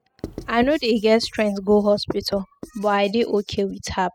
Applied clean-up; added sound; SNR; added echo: classical method spectral subtraction.